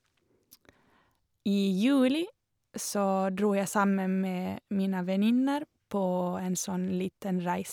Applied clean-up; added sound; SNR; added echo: none; none; none; none.